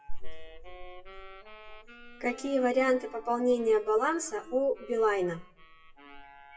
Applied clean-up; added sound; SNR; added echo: classical method WPE with log-MMSE.